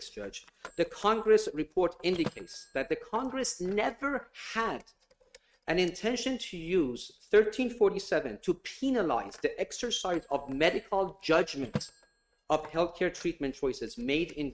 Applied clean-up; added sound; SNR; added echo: neural mask model RNNoise.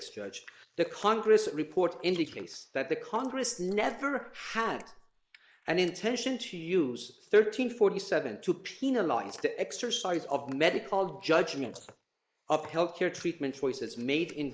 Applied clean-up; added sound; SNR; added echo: neural mask model Resemble Enhance denoiser.